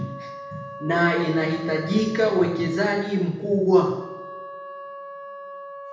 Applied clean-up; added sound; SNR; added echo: none; Wind instrument, woodwind instrument; 14 dB; reverberation time 0.9 s.